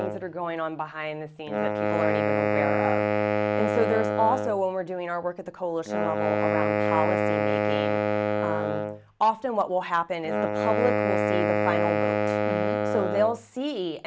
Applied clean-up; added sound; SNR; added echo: none; Wind instrument, woodwind instrument; -3 dB; none.